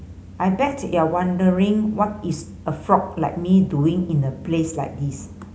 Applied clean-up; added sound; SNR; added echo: none; none; none; none.